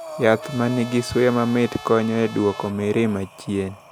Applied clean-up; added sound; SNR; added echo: none; Trumpet + Breathing; 16 dB; none.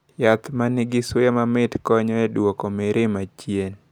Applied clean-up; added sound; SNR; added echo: none; none; none; none.